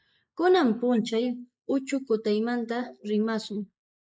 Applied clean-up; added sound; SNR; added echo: neural mask model Resemble Enhance denoiser.